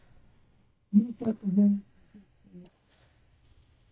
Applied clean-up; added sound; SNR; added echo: neural mask model DeepFilterNet 3.